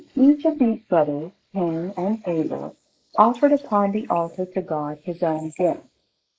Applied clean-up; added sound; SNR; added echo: neural mask model Resemble Enhance denoiser.